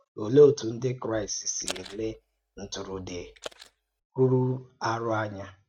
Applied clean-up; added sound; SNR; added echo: neural mask model RNNoise.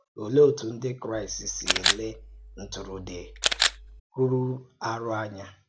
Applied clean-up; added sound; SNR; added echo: none; Camera; 0 dB; none.